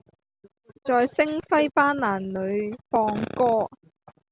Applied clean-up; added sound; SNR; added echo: none; none; none; none.